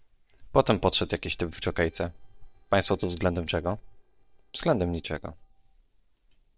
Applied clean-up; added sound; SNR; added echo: neural separator model SepFormer DNS4.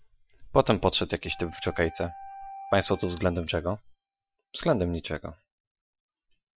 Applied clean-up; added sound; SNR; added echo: classical method Wiener filter.